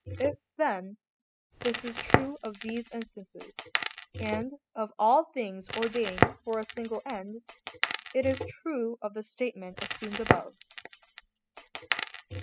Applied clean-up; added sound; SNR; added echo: classical method spectral subtraction.